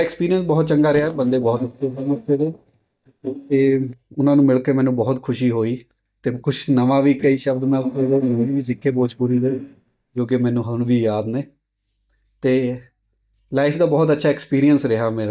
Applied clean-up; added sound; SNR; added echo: neural mask model DeepFilterNet 3.